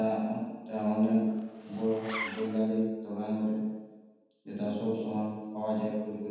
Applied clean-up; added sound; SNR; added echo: none; Zipper (clothing); 10 dB; reverberation time 1.2 s.